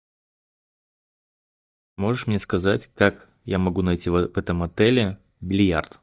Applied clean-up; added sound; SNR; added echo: neural mask model DeepFilterNet 3.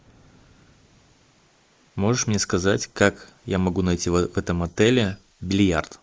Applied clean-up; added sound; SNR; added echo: neural mask model Resemble Enhance denoiser.